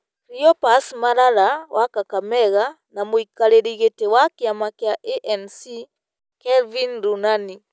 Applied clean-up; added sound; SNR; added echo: none; none; none; none.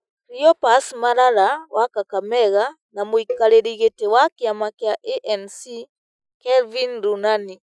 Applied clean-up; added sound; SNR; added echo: classical method Wiener filter.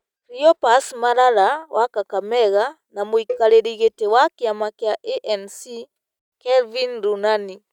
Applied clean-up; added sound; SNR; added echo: neural mask model RNNoise.